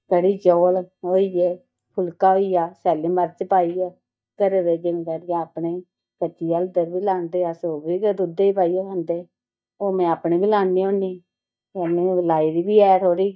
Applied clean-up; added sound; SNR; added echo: neural mask model DeepFilterNet 3.